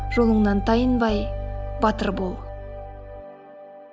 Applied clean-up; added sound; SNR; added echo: none; none; none; none.